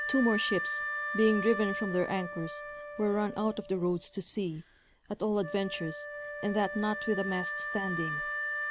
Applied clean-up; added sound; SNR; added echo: none; Wind instrument, woodwind instrument; 6 dB; none.